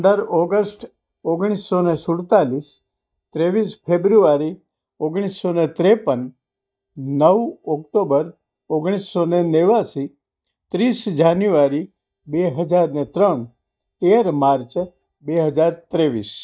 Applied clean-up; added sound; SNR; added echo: neural mask model DeepFilterNet 3.